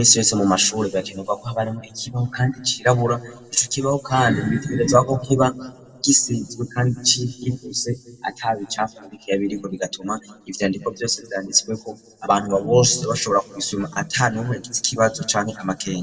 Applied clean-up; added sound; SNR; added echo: none; none; none; reverberation time 1.6 s.